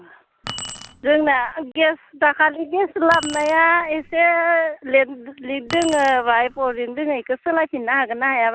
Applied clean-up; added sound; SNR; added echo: none; Keys jangling; 14 dB; none.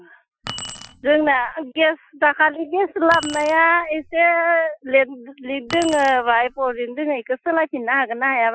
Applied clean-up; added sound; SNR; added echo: classical method Wiener filter.